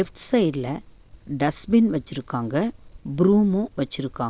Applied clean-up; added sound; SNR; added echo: none; none; none; none.